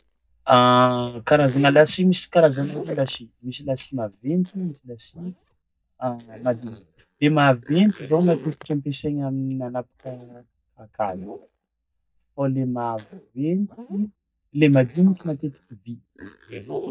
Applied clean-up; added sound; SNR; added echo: neural mask model DeepFilterNet 3.